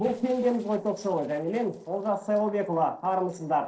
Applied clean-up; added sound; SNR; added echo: neural separator model SepFormer DNS4.